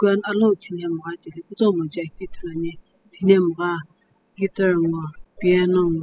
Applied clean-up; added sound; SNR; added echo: classical method spectral subtraction.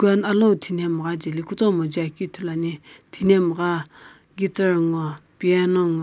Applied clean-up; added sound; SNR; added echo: none; none; none; none.